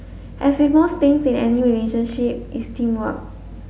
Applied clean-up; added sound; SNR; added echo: none; none; none; none.